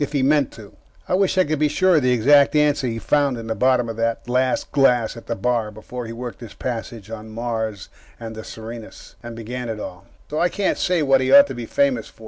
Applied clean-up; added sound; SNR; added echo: none; none; none; none.